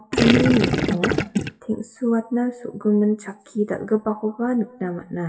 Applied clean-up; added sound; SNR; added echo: classical method WPE with log-MMSE.